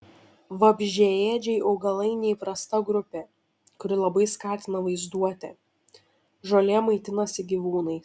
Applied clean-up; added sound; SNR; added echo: none; none; none; none.